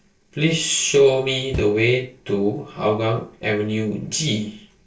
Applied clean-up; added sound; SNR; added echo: neural separator model SepFormer DNS4.